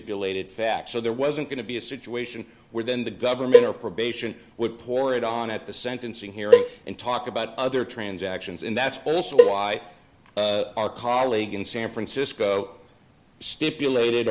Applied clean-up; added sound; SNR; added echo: none; Cowbell; -4 dB; none.